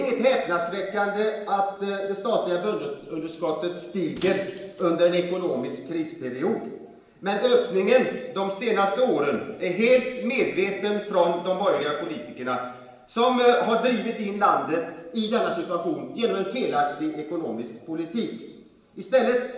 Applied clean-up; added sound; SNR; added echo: none; Shatter; 18 dB; reverberation time 1.1 s.